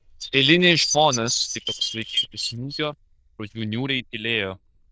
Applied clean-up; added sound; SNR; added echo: neural diffusion model UNIVERSE++.